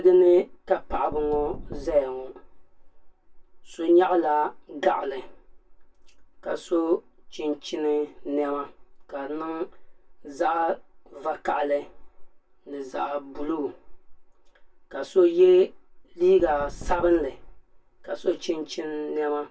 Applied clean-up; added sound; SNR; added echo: none; Knock; 15 dB; reverberation time 0.1 s.